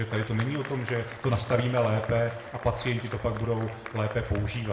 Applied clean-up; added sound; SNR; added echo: none; Applause; 14 dB; reverberation time 0.7 s.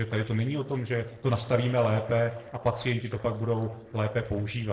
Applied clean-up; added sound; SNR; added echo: neural separator model SepFormer DNS4.